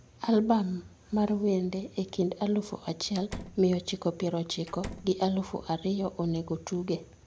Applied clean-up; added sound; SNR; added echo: none; Slam; 14 dB; none.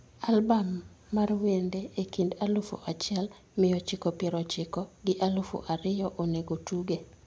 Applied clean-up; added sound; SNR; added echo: none; none; none; none.